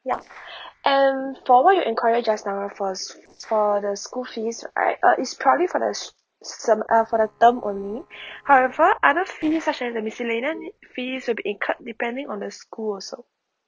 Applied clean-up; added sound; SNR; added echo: neural separator model SepFormer DNS4.